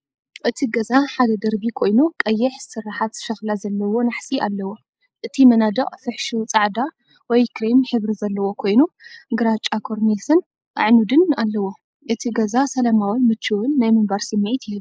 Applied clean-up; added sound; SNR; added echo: neural mask model Resemble Enhance denoiser.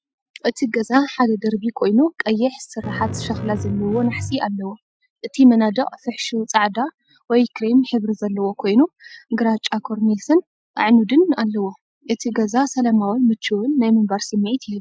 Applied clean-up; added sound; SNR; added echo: classical method Wiener filter.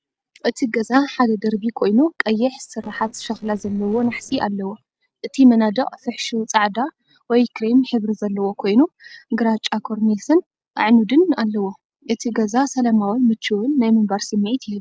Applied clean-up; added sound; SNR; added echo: neural separator model SepFormer DNS4.